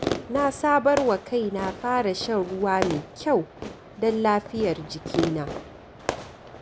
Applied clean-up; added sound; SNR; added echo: none; Fireworks; 8 dB; none.